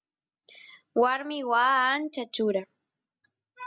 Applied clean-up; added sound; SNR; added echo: none; none; none; none.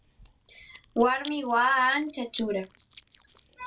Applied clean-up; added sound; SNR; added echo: none; Chewing, mastication; 19 dB; reverberation time 0.1 s.